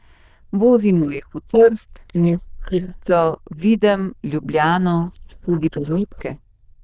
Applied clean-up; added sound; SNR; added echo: neural diffusion model UNIVERSE++.